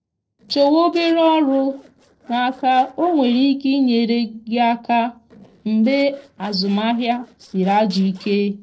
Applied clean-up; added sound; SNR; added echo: neural separator model SepFormer DNS4.